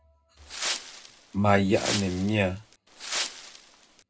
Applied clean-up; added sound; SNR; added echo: none; Wind; 7 dB; reverberation time 0.2 s.